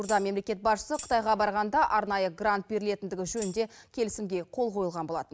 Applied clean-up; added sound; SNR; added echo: none; Tambourine; 18 dB; none.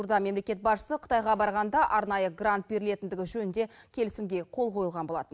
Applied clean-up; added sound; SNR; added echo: none; none; none; none.